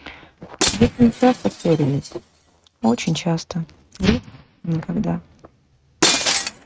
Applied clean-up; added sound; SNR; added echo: neural mask model RNNoise.